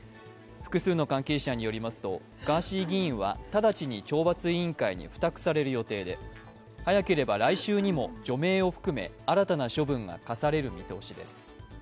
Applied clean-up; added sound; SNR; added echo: none; Cough; 15 dB; none.